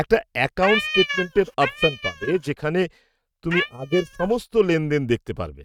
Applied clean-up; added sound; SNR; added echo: neural mask model RNNoise.